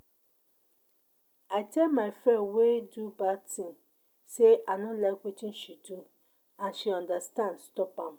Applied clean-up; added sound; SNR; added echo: none; none; none; none.